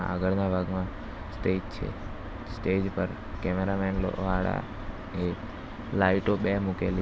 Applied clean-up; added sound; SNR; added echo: none; none; none; none.